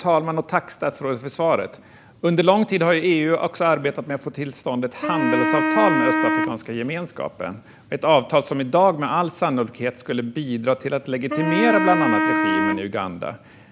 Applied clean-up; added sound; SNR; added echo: none; Wind instrument, woodwind instrument; 1 dB; none.